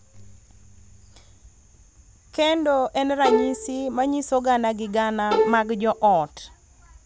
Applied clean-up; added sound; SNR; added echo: none; Bowed string instrument; 1 dB; none.